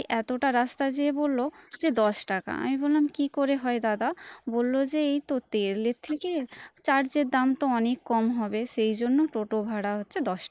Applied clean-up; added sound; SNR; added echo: neural mask model Resemble Enhance denoiser.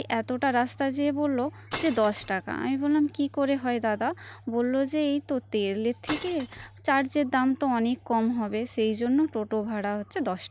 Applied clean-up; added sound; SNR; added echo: none; Glass; 13 dB; none.